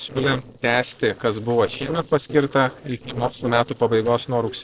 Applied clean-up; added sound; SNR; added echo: neural separator model SepFormer DNS4.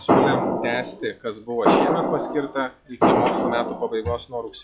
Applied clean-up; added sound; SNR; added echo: classical method log-MMSE.